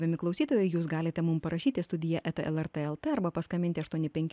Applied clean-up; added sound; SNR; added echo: none; none; none; none.